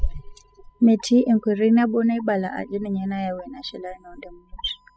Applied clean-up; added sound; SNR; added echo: classical method spectral subtraction.